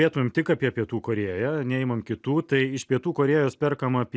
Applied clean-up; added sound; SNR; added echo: none; none; none; none.